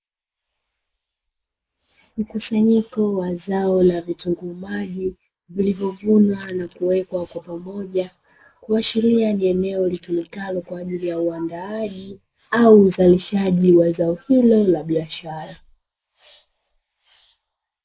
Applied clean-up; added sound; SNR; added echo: neural mask model Resemble Enhance denoiser.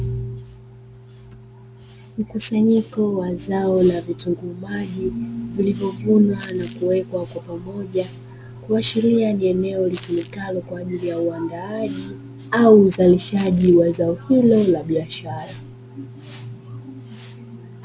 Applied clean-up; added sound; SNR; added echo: none; Crumpling, crinkling; 20 dB; none.